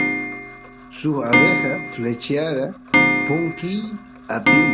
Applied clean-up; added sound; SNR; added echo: none; Clock; -3 dB; none.